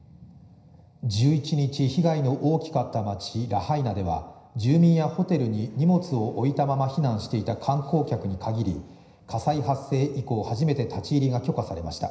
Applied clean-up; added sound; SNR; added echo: none; none; none; reverberation time 0.9 s.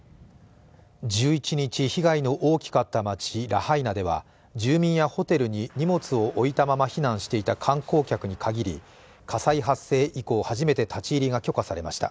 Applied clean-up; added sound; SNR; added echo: none; none; none; none.